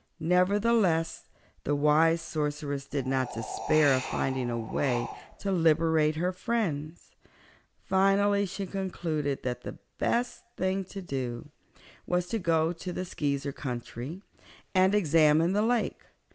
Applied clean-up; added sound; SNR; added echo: none; Wind; 10 dB; none.